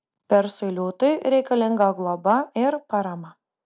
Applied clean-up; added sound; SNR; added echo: none; none; none; none.